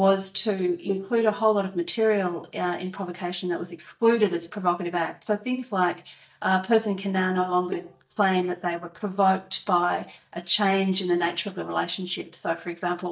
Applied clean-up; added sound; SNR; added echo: neural mask model DeepFilterNet 3.